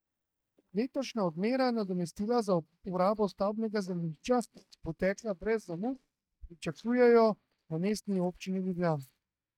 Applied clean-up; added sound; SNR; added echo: neural mask model DeepFilterNet 3.